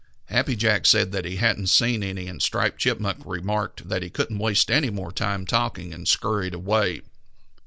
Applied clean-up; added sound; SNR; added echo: none; none; none; none.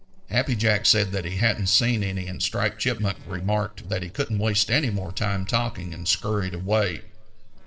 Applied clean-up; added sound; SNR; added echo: neural separator model SepFormer DNS4.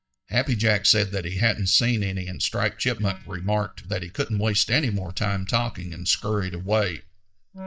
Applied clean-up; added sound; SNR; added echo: neural mask model DeepFilterNet 3.